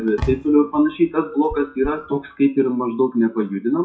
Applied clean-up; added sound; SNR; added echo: classical method WPE with log-MMSE.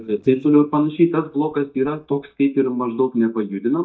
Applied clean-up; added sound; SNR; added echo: neural mask model DeepFilterNet 3.